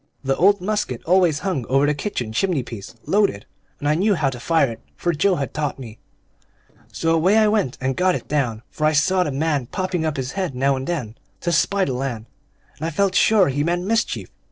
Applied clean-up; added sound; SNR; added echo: neural separator model SepFormer DNS4.